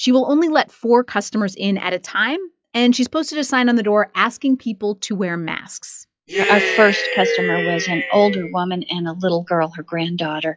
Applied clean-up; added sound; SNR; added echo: classical method log-MMSE.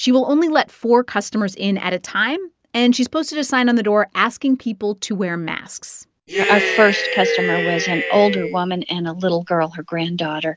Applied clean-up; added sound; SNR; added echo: none; Cheering; 2 dB; none.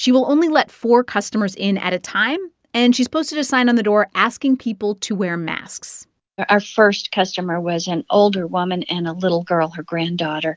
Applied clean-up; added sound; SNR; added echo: none; none; none; none.